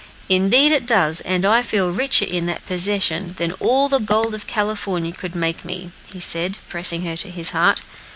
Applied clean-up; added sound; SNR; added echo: none; none; none; none.